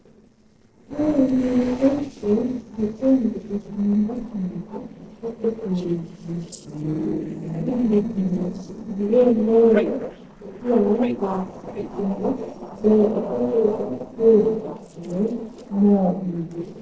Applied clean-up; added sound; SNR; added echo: neural separator model SepFormer DNS4.